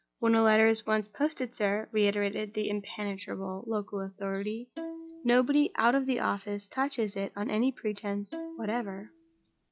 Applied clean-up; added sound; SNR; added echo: none; Bowed string instrument; 14 dB; none.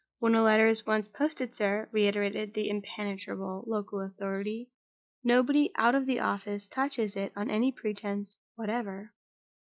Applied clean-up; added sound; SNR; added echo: neural mask model Resemble Enhance denoiser.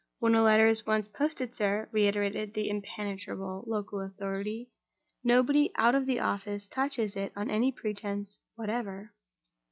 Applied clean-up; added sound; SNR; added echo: none; none; none; none.